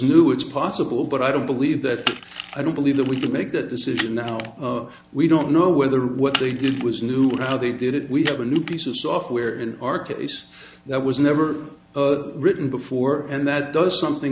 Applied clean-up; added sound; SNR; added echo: none; Camera; 12 dB; none.